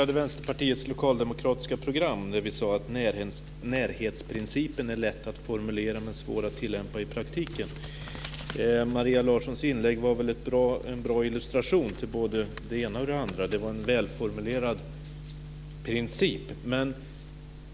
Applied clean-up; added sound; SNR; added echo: none; none; none; none.